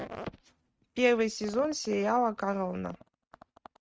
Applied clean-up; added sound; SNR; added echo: neural mask model RNNoise.